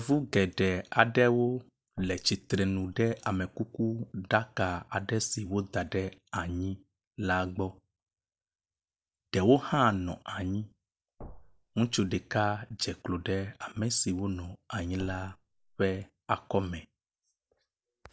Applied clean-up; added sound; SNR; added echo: neural mask model DeepFilterNet 3.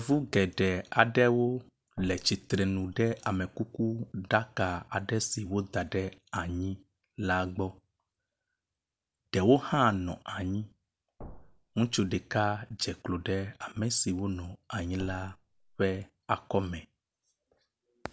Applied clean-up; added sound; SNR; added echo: none; Thump, thud; 18 dB; none.